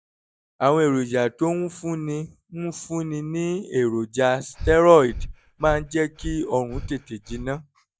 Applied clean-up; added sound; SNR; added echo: neural mask model DeepFilterNet 3.